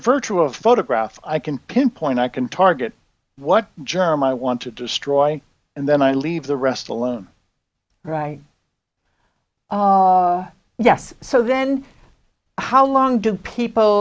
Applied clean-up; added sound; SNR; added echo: none; none; none; none.